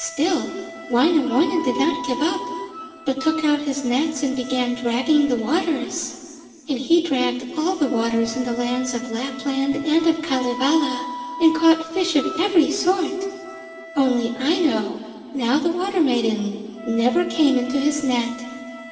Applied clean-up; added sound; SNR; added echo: none; Wind instrument, woodwind instrument; 15 dB; reverberation time 2.2 s.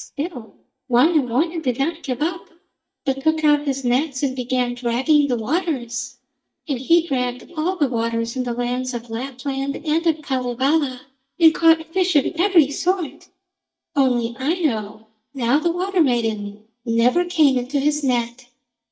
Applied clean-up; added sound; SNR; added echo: neural mask model DeepFilterNet 3.